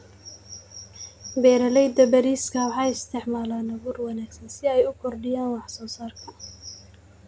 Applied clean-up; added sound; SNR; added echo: none; none; none; none.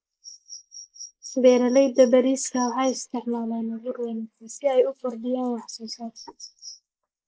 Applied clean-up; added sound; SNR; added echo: neural mask model Resemble Enhance denoiser.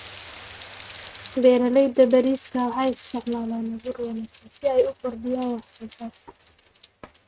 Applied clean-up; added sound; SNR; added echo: neural mask model RNNoise.